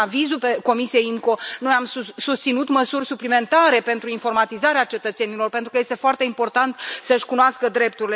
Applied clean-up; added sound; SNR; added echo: none; none; none; none.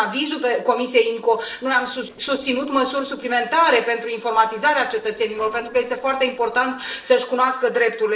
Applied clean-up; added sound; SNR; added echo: neural separator model SepFormer DNS4.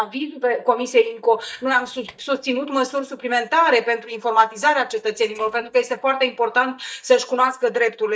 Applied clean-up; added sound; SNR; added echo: neural mask model DeepFilterNet 3.